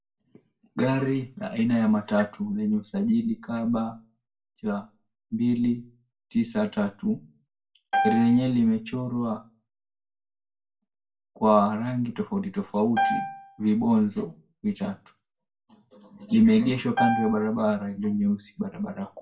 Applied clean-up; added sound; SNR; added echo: none; Piano; 4 dB; reverberation time 0.2 s.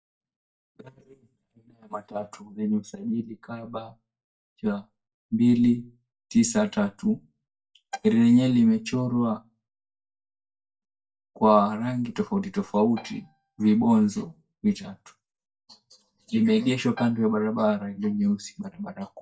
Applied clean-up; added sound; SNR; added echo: neural mask model DeepFilterNet 3.